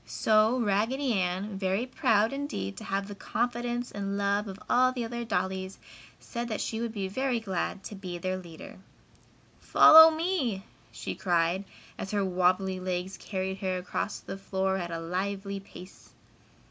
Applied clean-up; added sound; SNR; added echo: none; none; none; none.